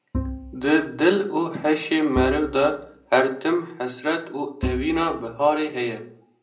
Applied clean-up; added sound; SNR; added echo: none; Bowed string instrument; 10 dB; reverberation time 0.5 s.